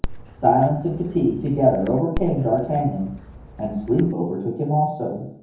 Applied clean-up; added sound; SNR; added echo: none; Dog; 11 dB; reverberation time 0.7 s.